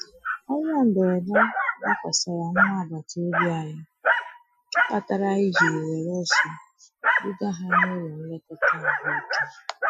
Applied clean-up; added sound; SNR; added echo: classical method Wiener filter.